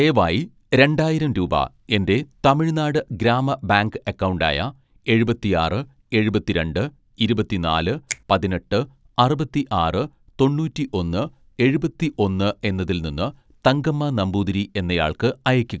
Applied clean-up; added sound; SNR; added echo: none; Finger snapping; 19 dB; none.